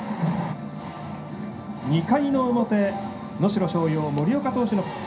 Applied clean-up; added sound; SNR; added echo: none; Bowed string instrument; 15 dB; reverberation time 0.3 s.